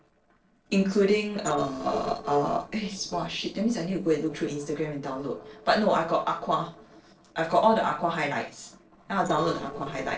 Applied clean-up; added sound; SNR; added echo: neural separator model SepFormer DNS4.